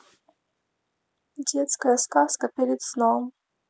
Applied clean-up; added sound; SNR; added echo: none; none; none; none.